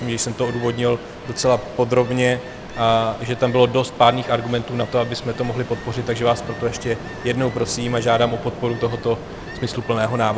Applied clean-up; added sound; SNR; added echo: none; Ocean; 13 dB; none.